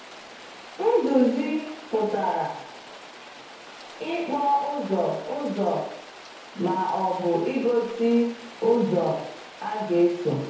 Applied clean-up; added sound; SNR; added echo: none; Rain; 17 dB; reverberation time 0.9 s.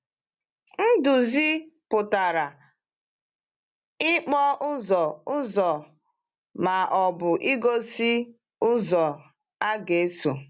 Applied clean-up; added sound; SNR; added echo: none; none; none; none.